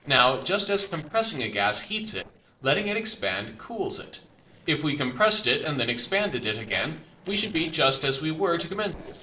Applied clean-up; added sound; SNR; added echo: neural separator model SepFormer DNS4.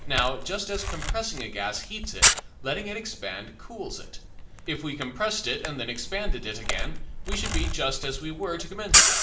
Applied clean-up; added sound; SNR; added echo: none; Camera; -5 dB; reverberation time 0.4 s.